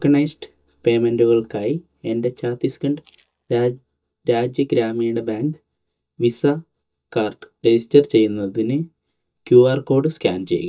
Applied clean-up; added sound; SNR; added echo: neural mask model DeepFilterNet 3.